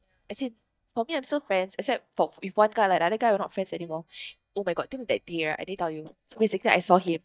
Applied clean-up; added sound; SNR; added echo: neural mask model DeepFilterNet 3.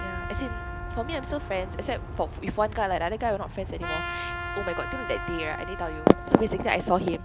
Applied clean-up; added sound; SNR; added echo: none; Trumpet + Aircraft; 7 dB; none.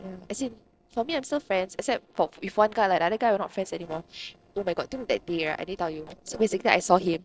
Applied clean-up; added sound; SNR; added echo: neural separator model SepFormer DNS4.